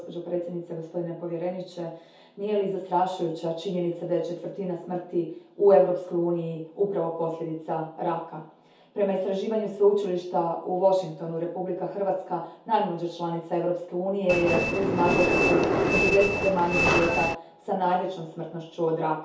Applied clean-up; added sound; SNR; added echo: none; Train; -3 dB; reverberation time 0.6 s.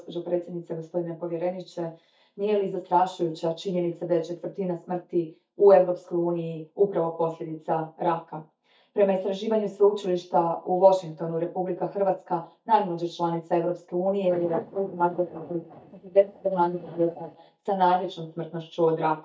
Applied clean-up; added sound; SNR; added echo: neural mask model DeepFilterNet 3.